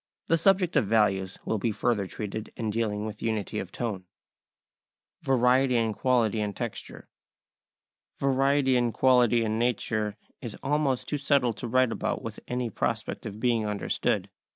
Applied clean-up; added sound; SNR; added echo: none; none; none; none.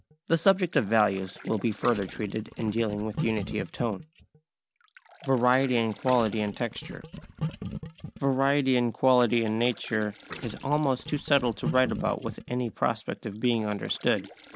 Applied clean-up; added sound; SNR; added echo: none; Gurgling; 13 dB; none.